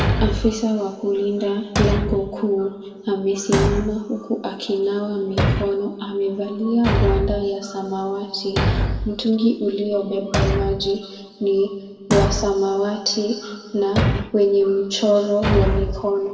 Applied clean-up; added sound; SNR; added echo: none; Thump, thud; 3 dB; reverberation time 2.0 s.